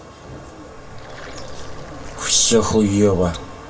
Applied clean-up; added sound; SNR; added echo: none; Water; 12 dB; reverberation time 0.1 s.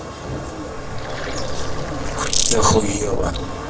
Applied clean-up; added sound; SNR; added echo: neural separator model SepFormer DNS4.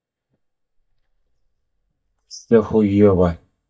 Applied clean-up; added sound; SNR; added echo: neural mask model DeepFilterNet 3.